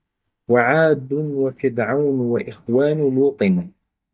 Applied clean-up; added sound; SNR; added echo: neural mask model DeepFilterNet 3.